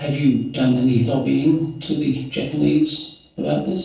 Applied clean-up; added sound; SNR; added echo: neural separator model SepFormer DNS4.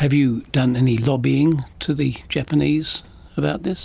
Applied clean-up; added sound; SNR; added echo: none; none; none; none.